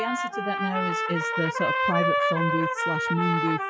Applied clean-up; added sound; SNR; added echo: classical method log-MMSE.